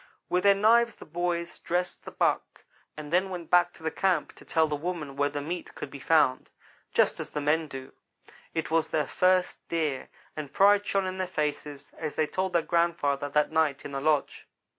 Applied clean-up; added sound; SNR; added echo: none; none; none; none.